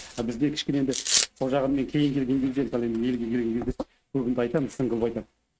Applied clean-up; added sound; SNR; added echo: neural mask model RNNoise.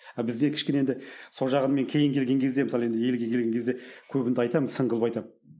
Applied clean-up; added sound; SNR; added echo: none; none; none; none.